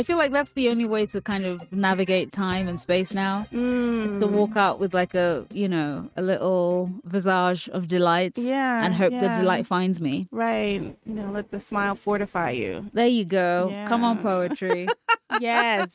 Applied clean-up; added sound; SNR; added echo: neural mask model RNNoise.